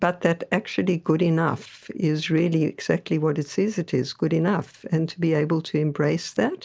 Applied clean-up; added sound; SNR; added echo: none; none; none; none.